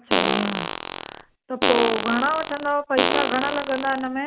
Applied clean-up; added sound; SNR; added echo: none; Fart; 0 dB; none.